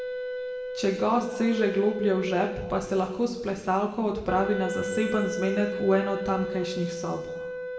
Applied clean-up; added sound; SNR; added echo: none; Wind instrument, woodwind instrument; 7 dB; reverberation time 1.1 s.